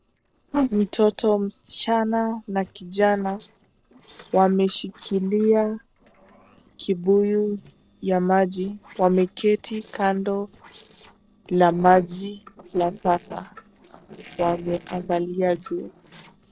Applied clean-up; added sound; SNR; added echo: neural separator model SepFormer DNS4.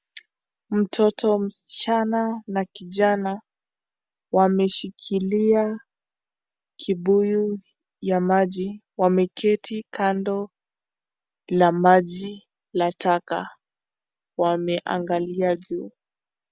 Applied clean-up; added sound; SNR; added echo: none; none; none; none.